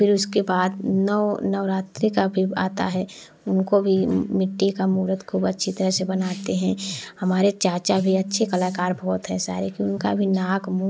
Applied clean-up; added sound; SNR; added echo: none; Telephone; 14 dB; none.